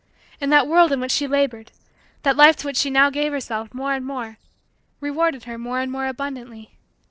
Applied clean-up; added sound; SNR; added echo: neural separator model SepFormer DNS4.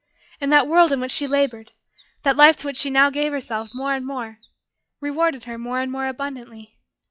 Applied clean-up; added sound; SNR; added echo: classical method log-MMSE.